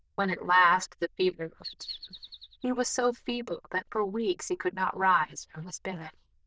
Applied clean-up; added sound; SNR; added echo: neural diffusion model UNIVERSE++.